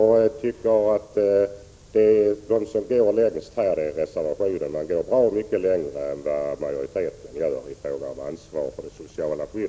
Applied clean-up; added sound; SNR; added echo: none; none; none; none.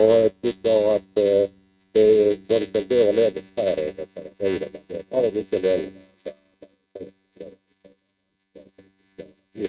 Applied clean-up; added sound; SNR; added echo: neural mask model RNNoise.